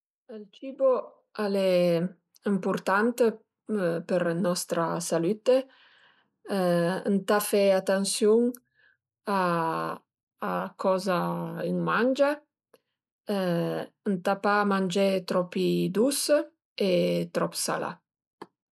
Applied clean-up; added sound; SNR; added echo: neural mask model Resemble Enhance denoiser.